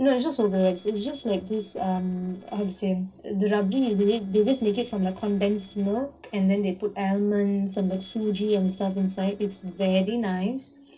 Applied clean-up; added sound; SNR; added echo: neural separator model SepFormer DNS4.